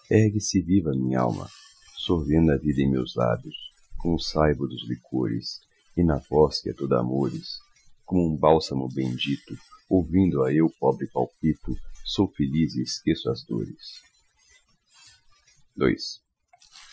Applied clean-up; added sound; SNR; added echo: classical method Wiener filter.